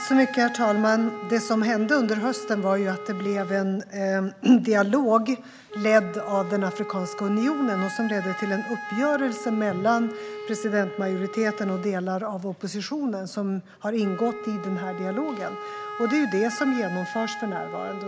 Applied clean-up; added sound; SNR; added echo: none; Wind instrument, woodwind instrument; 11 dB; none.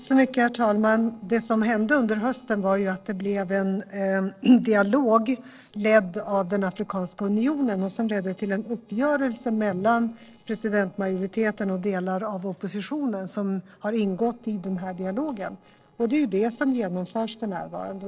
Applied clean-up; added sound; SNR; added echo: neural separator model SepFormer DNS4.